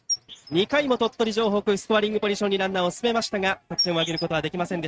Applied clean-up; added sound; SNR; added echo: neural mask model RNNoise.